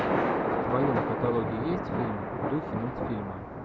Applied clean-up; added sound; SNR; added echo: none; Thunder; -3 dB; none.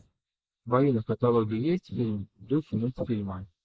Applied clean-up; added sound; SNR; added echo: neural mask model Resemble Enhance denoiser.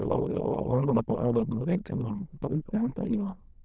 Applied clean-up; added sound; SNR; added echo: neural diffusion model UNIVERSE++.